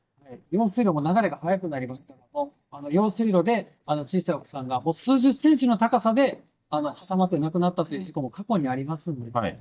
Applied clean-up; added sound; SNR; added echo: neural mask model DeepFilterNet 3.